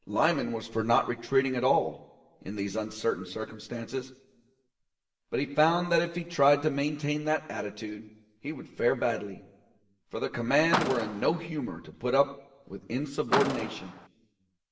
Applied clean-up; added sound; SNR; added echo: none; Car; 5 dB; reverberation time 1.0 s.